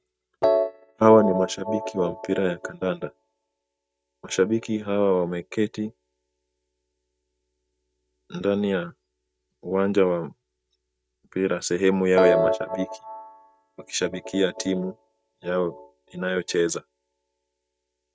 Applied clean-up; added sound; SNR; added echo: neural mask model RNNoise.